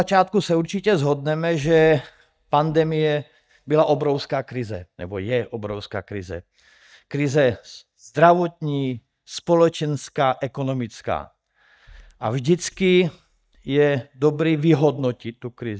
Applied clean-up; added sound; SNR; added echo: neural mask model DeepFilterNet 3.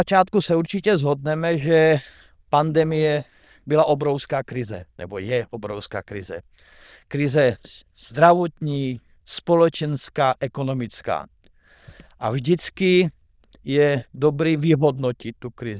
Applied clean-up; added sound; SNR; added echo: neural diffusion model UNIVERSE++.